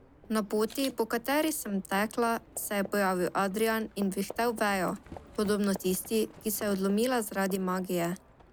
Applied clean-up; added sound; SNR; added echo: none; Livestock, farm animals, working animals + Camera; 19 dB; none.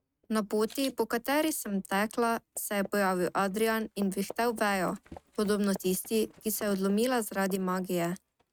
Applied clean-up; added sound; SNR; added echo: neural mask model RNNoise.